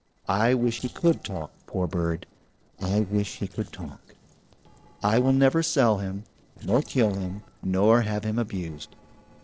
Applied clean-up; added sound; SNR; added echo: neural separator model SepFormer DNS4.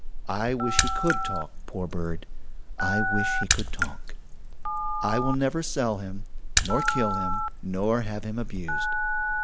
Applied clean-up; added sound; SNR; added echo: none; Raindrop / Splash, splatter + Telephone; -3 dB; none.